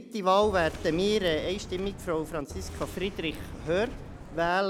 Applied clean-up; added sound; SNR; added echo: none; Subway, metro, underground; 12 dB; none.